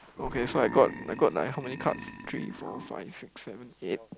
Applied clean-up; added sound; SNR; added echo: none; Burping, eructation; 11 dB; none.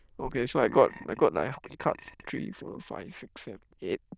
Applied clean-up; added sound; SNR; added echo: neural diffusion model UNIVERSE++.